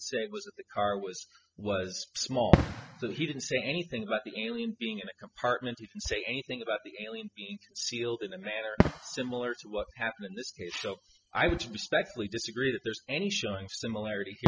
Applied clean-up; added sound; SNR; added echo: classical method spectral subtraction.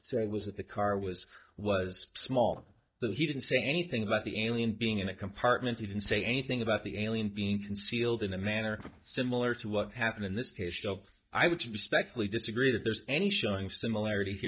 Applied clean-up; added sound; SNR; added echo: neural mask model DeepFilterNet 3.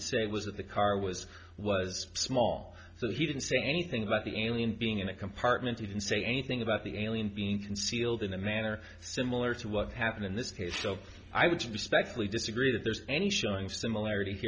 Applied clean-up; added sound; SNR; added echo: none; none; none; none.